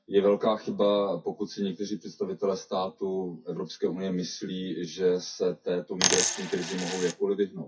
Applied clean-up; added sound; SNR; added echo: classical method WPE with log-MMSE.